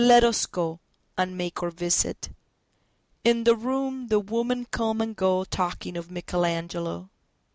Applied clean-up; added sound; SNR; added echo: none; none; none; none.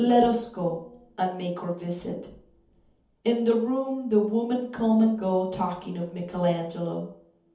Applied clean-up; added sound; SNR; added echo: none; none; none; reverberation time 0.6 s.